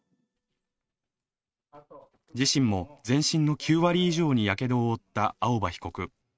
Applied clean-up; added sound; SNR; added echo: neural mask model RNNoise.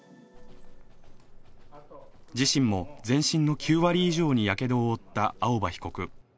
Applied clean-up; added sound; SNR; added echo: none; Livestock, farm animals, working animals; 17 dB; none.